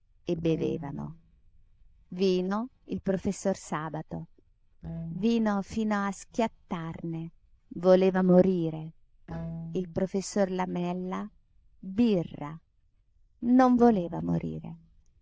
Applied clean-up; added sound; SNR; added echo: neural diffusion model UNIVERSE++.